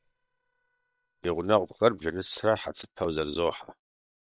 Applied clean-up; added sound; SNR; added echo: neural separator model SepFormer WHAM!.